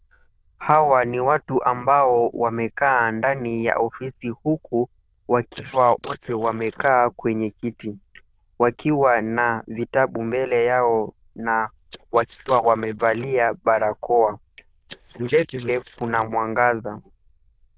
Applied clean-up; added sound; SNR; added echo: neural diffusion model UNIVERSE++.